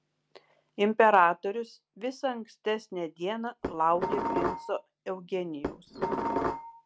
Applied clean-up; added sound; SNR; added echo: none; Dishes, pots, and pans; 2 dB; none.